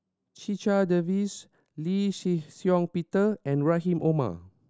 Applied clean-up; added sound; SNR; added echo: none; none; none; none.